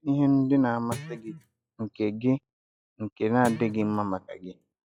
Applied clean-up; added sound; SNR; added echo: classical method log-MMSE.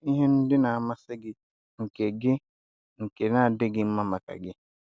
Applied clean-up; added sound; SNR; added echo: none; none; none; none.